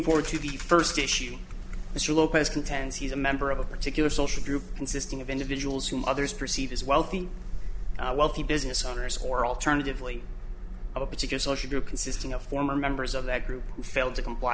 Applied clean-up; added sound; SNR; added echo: none; Ratchet, pawl; 16 dB; none.